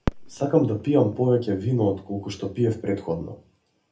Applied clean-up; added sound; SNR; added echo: none; Fireworks; 12 dB; reverberation time 0.3 s.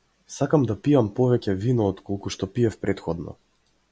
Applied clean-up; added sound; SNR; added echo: none; none; none; none.